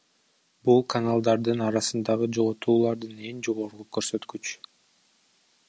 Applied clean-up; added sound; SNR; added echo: none; none; none; none.